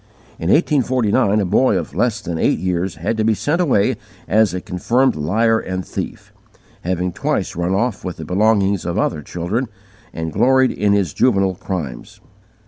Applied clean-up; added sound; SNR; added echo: none; none; none; none.